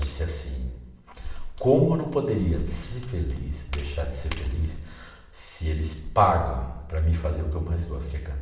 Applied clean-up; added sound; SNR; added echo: none; none; none; reverberation time 0.9 s.